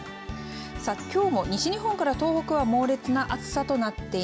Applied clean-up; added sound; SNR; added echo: none; none; none; none.